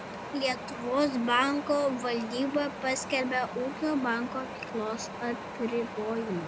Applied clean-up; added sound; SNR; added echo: none; Wind; 9 dB; none.